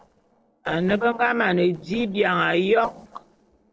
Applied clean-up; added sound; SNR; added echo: neural separator model SepFormer DNS4.